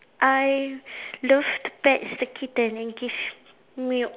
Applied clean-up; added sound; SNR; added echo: none; none; none; none.